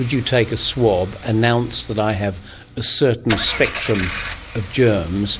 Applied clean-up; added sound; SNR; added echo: none; Engine / Car; 12 dB; none.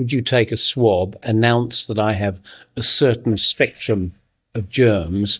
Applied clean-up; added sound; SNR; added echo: neural mask model DeepFilterNet 3.